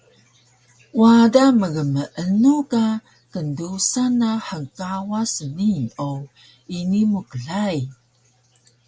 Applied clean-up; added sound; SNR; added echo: none; none; none; none.